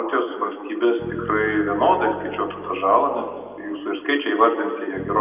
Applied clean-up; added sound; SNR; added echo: none; Bass guitar; 19 dB; reverberation time 1.8 s.